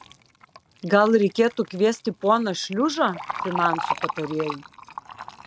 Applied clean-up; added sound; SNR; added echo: neural mask model RNNoise.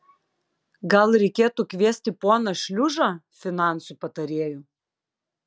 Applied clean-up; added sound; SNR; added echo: none; none; none; none.